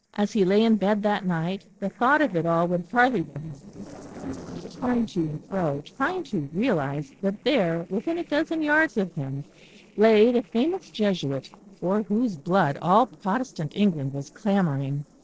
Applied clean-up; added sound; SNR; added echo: neural separator model SepFormer DNS4.